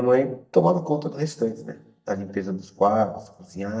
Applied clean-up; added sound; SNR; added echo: neural mask model DeepFilterNet 3.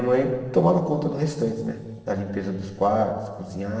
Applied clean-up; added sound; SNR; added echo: neural separator model SepFormer DNS4.